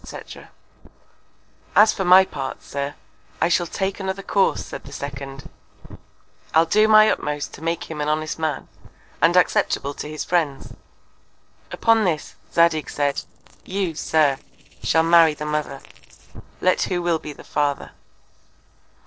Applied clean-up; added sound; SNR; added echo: neural separator model SepFormer DNS4.